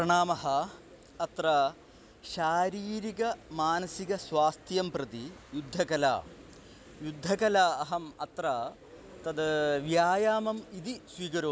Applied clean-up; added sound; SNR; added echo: none; none; none; none.